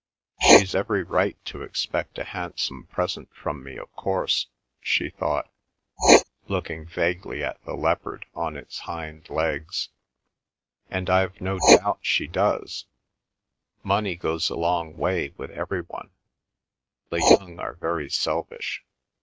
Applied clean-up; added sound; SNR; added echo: neural mask model RNNoise.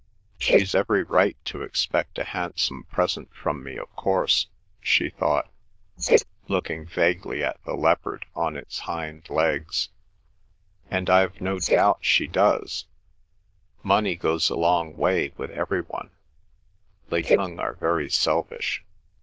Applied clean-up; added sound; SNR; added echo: neural diffusion model UNIVERSE++.